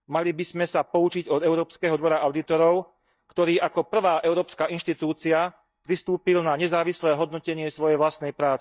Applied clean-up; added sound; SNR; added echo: neural mask model DeepFilterNet 3.